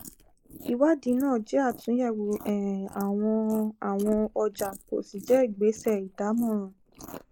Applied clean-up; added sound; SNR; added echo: neural mask model Resemble Enhance denoiser.